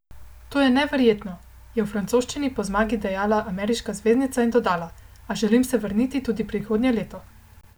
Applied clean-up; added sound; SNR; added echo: none; none; none; none.